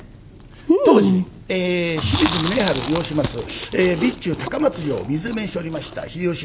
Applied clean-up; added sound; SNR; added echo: none; Chewing, mastication; 2 dB; none.